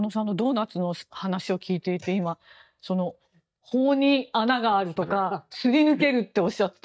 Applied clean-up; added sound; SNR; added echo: neural mask model DeepFilterNet 3.